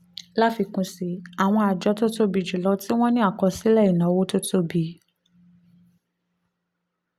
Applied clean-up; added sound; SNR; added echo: none; none; none; none.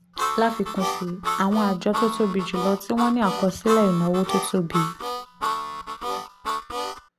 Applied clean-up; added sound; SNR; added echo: none; Harmonica; 5 dB; none.